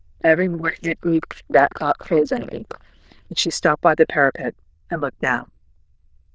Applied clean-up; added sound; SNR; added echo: neural diffusion model UNIVERSE++.